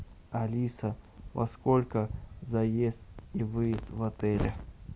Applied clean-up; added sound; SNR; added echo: none; none; none; none.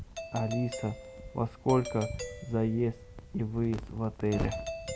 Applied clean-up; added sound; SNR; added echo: none; Doorbell; 11 dB; none.